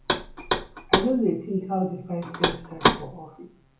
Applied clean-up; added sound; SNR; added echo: none; Knock; -1 dB; reverberation time 0.6 s.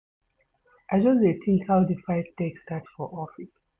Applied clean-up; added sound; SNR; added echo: none; none; none; none.